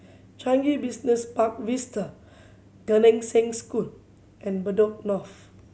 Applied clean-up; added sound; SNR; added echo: none; none; none; none.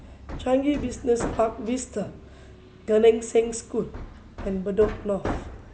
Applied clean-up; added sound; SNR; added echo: none; Hammer; 11 dB; none.